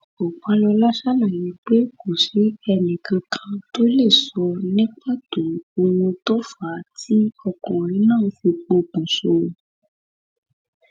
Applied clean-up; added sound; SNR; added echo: none; none; none; none.